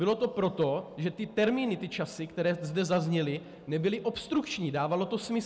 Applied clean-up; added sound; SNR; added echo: none; none; none; none.